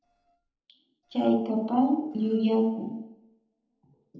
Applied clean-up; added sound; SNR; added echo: neural separator model SepFormer DNS4.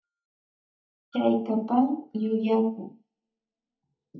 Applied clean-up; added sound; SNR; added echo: neural mask model DeepFilterNet 3.